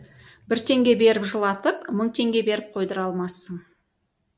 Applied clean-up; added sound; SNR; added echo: none; none; none; none.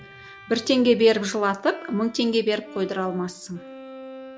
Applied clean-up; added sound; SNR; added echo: none; Bowed string instrument; 19 dB; none.